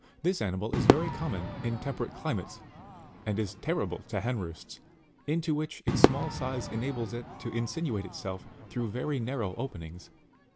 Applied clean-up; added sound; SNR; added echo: none; Crowd / Fireworks; 1 dB; none.